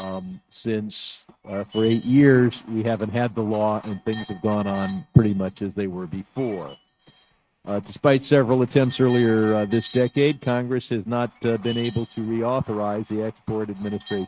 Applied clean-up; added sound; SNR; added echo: neural mask model RNNoise.